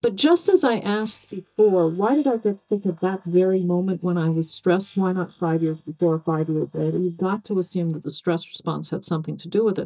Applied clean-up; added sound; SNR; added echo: neural mask model DeepFilterNet 3.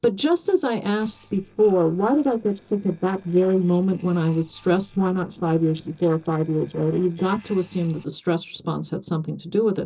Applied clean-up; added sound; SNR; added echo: neural separator model SepFormer DNS4.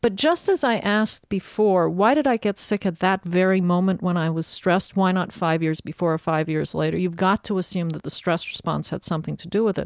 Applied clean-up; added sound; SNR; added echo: none; none; none; none.